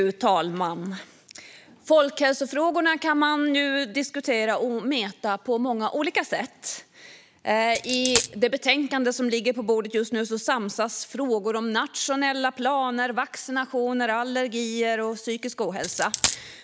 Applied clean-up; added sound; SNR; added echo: none; Coin (dropping); 3 dB; none.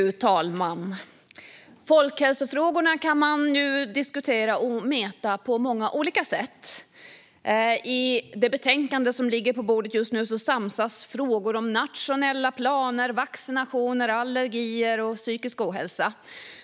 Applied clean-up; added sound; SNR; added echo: none; none; none; none.